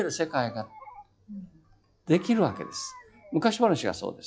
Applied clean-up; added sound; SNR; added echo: classical method log-MMSE.